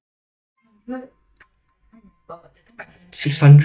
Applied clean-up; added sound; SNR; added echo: neural mask model DeepFilterNet 3.